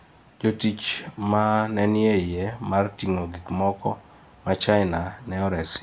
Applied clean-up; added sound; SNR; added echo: none; none; none; none.